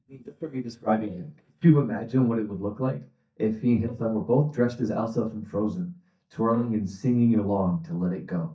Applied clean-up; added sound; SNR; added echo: neural mask model DeepFilterNet 3.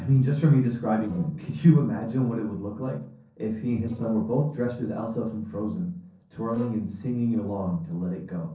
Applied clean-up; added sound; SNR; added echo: neural separator model SepFormer DNS4.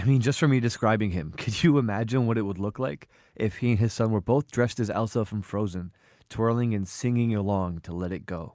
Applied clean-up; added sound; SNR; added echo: none; none; none; none.